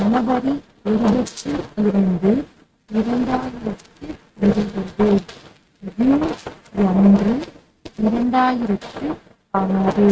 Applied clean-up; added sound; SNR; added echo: neural mask model RNNoise.